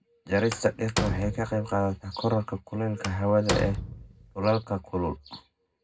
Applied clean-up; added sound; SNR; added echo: none; Slam; 6 dB; reverberation time 0.3 s.